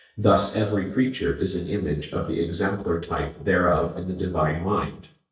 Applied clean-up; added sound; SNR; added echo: neural mask model DeepFilterNet 3.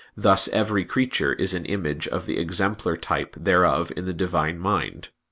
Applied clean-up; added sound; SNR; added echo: none; none; none; none.